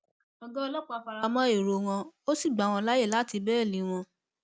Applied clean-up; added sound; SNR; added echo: none; none; none; none.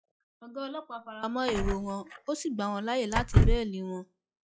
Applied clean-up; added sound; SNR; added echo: classical method log-MMSE.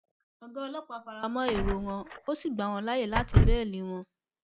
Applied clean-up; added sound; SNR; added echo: none; Door / Car; -4 dB; none.